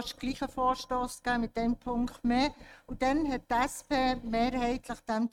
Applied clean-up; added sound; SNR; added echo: neural mask model RNNoise.